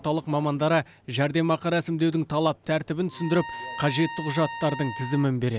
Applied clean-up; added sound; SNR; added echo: none; Trumpet; 13 dB; none.